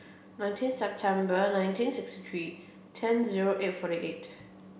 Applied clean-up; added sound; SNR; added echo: none; none; none; none.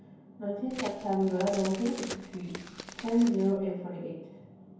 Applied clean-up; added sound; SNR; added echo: none; Crack; 12 dB; reverberation time 0.9 s.